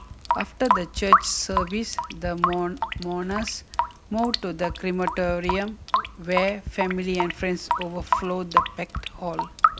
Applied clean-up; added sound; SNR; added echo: none; Drip / Sink (filling or washing) / Water tap, faucet; -1 dB; none.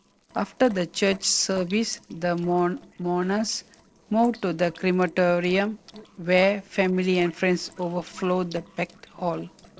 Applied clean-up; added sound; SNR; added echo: neural separator model SepFormer DNS4.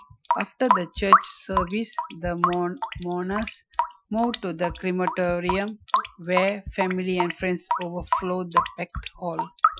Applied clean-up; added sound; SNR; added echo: classical method Wiener filter.